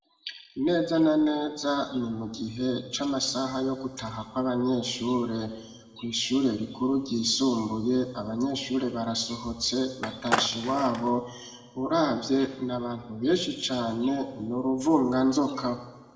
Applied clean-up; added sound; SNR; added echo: none; Skateboard; 4 dB; reverberation time 1.3 s.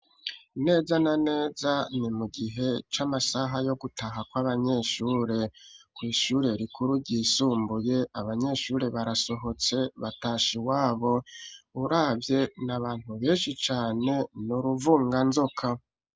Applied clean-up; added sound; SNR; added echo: none; none; none; none.